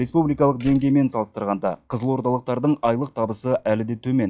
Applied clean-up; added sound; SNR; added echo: classical method log-MMSE.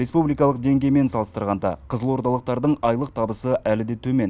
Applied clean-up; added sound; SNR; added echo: none; none; none; none.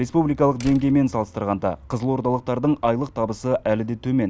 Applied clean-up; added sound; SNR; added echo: none; Slam; 18 dB; none.